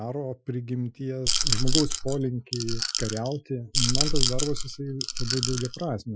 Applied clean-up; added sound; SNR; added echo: classical method Wiener filter.